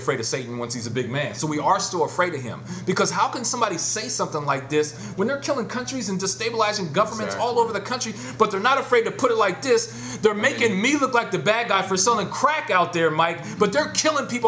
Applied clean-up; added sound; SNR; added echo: none; none; none; none.